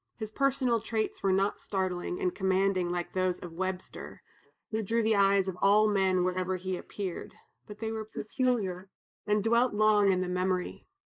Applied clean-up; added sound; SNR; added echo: neural mask model Resemble Enhance denoiser.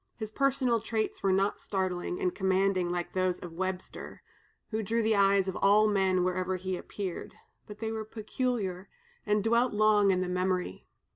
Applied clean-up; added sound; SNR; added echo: none; none; none; none.